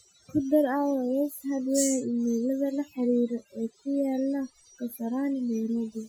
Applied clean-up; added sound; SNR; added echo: classical method Wiener filter.